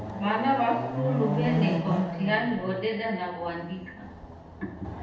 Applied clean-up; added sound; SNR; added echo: none; Chatter / Car passing by / Motorcycle / Traffic noise, roadway noise / Accelerating, revving, vroom; 3 dB; reverberation time 0.9 s.